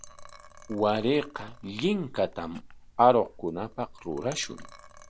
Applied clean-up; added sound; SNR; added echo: none; Liquid; 18 dB; none.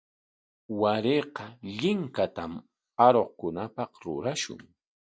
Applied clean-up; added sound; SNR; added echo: none; none; none; none.